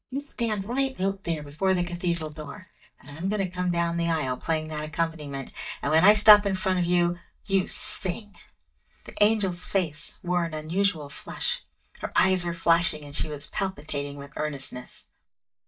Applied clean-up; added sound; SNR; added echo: neural mask model DeepFilterNet 3.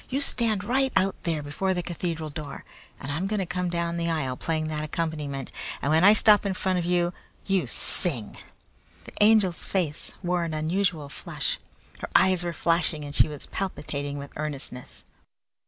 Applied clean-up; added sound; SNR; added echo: none; none; none; none.